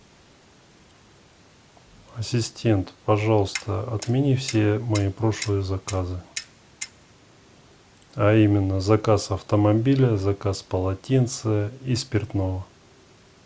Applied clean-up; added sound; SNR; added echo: none; Clock; 15 dB; none.